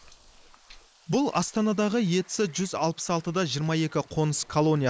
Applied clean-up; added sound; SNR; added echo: neural mask model Resemble Enhance denoiser.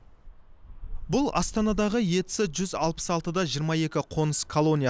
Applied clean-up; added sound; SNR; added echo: none; none; none; none.